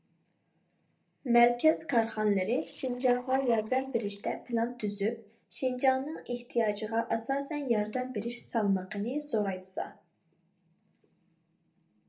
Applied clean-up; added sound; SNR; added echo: neural separator model SepFormer DNS4.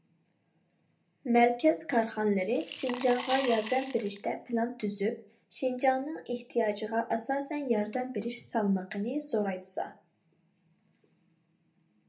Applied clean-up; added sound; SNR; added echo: none; Coin (dropping) / Glass; 4 dB; reverberation time 0.3 s.